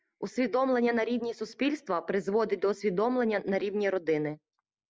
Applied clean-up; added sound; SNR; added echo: none; none; none; none.